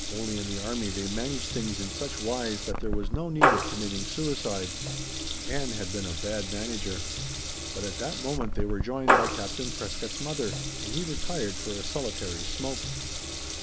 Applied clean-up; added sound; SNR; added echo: none; Water tap, faucet / Liquid; -3 dB; none.